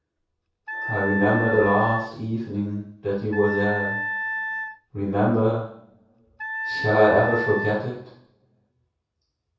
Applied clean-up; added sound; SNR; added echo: none; Wind instrument, woodwind instrument; 6 dB; reverberation time 0.6 s.